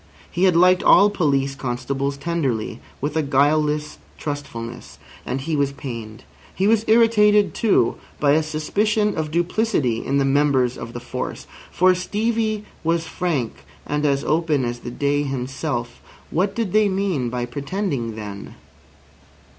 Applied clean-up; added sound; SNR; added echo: none; none; none; none.